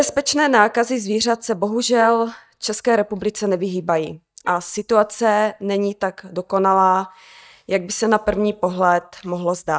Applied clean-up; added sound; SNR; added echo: neural mask model DeepFilterNet 3.